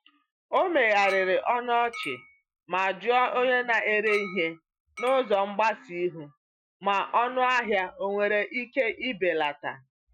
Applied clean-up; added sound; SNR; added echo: classical method Wiener filter.